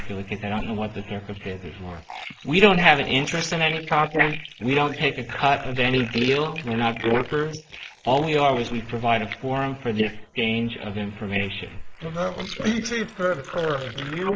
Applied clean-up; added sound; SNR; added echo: neural mask model Resemble Enhance denoiser.